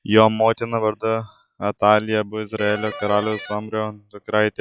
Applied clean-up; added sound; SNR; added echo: classical method log-MMSE.